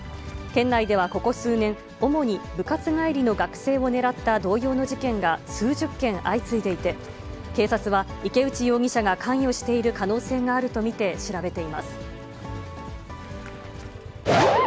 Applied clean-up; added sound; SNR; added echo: none; Motorcycle; 19 dB; none.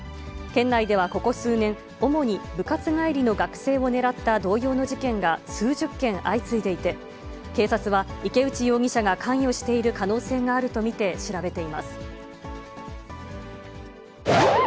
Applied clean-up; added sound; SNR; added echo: none; none; none; none.